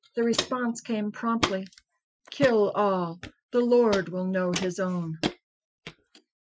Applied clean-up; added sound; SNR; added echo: classical method Wiener filter.